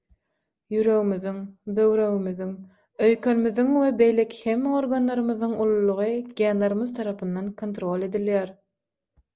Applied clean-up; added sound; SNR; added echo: none; none; none; none.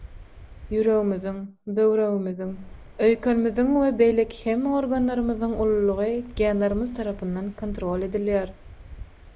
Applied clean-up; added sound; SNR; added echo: none; Waves, surf; 17 dB; none.